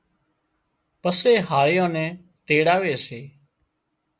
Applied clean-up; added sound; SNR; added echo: none; none; none; none.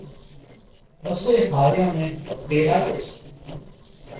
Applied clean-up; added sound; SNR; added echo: neural separator model SepFormer DNS4.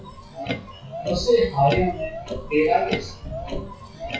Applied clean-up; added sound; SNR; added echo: classical method WPE with log-MMSE.